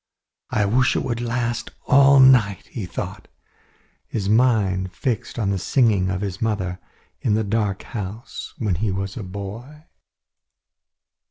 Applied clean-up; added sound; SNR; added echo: none; none; none; none.